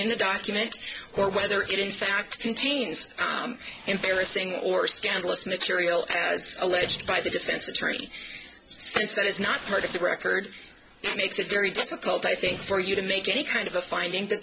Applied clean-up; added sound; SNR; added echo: none; Fireworks; 20 dB; none.